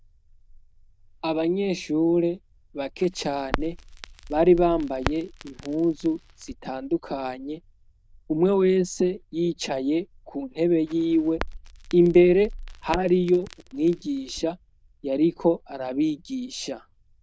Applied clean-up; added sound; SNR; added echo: neural diffusion model UNIVERSE++.